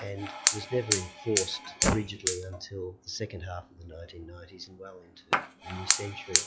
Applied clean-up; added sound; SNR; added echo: classical method log-MMSE.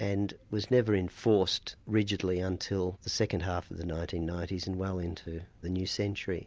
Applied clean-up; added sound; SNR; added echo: none; none; none; none.